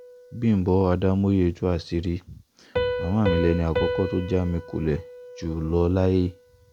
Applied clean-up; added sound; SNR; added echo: none; Piano; 8 dB; none.